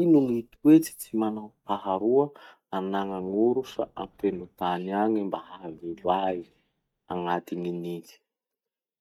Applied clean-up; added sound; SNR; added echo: neural mask model DeepFilterNet 3.